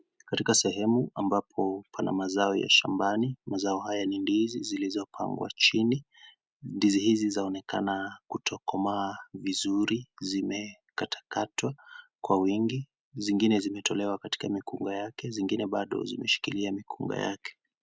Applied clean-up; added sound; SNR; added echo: none; none; none; none.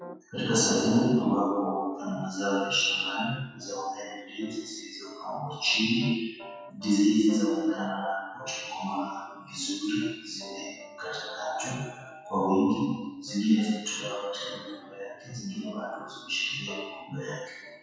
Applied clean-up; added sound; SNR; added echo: classical method WPE with log-MMSE.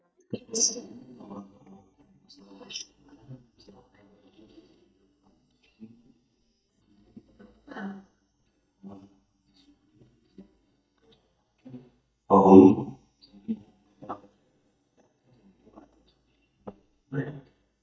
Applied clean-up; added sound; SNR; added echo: neural mask model DeepFilterNet 3.